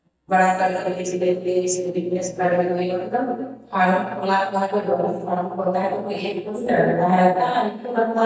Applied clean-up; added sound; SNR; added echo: neural mask model DeepFilterNet 3.